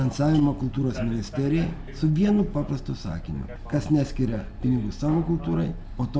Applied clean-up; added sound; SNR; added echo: none; none; none; none.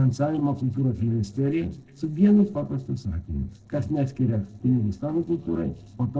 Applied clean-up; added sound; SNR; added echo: neural separator model SepFormer DNS4.